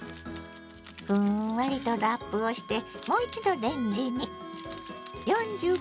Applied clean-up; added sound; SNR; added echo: none; Wind instrument, woodwind instrument + Keys jangling; 16 dB; none.